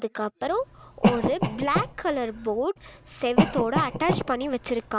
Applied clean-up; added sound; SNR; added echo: none; Cough; 1 dB; none.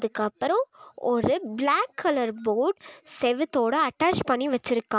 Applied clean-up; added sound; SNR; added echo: none; none; none; none.